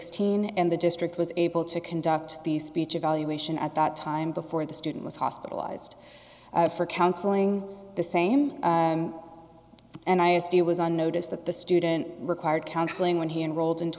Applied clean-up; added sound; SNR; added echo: none; none; none; none.